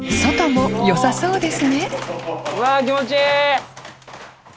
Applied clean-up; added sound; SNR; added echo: none; none; none; none.